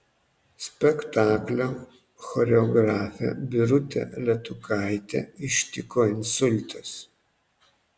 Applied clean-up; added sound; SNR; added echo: none; none; none; none.